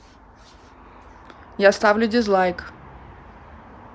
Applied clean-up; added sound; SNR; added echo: none; none; none; none.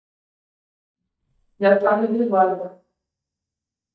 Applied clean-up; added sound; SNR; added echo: neural mask model DeepFilterNet 3.